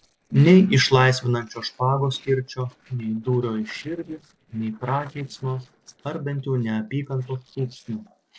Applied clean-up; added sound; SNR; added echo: neural separator model SepFormer DNS4.